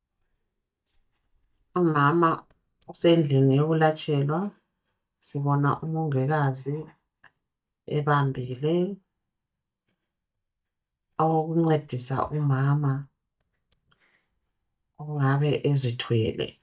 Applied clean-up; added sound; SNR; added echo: neural mask model DeepFilterNet 3.